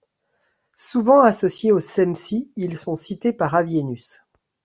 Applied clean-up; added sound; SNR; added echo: none; none; none; none.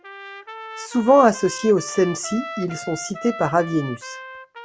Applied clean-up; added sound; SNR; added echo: none; Trumpet; 14 dB; none.